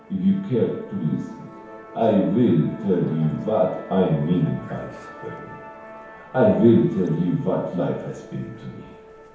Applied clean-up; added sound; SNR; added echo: none; Musical instrument; 19 dB; reverberation time 1.0 s.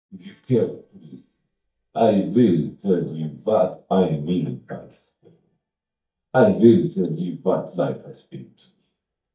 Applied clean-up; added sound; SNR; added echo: neural mask model DeepFilterNet 3.